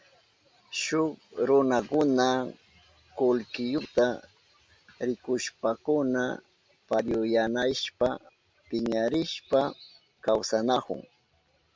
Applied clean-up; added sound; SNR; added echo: none; none; none; none.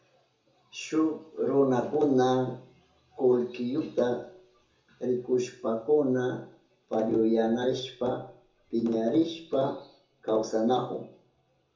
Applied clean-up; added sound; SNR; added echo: none; none; none; reverberation time 0.6 s.